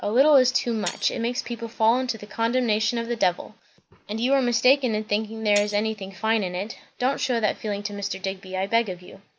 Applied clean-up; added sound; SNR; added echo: none; Shatter; 18 dB; none.